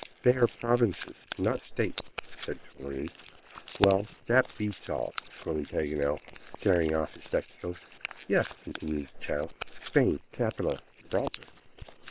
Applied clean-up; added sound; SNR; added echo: neural separator model SepFormer WHAM!.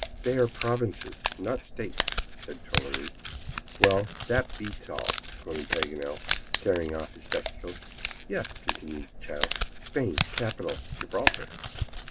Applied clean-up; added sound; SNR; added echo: none; Crumpling, crinkling; 1 dB; none.